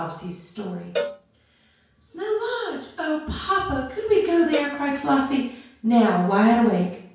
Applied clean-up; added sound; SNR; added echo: none; Cowbell; 12 dB; reverberation time 0.5 s.